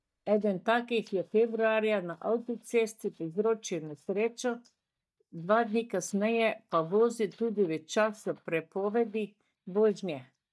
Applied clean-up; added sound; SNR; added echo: neural mask model DeepFilterNet 3.